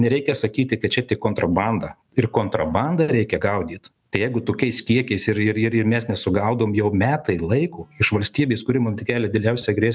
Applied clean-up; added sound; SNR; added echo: none; none; none; none.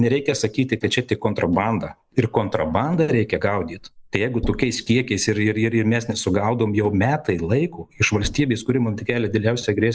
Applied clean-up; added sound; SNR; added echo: neural mask model Resemble Enhance denoiser.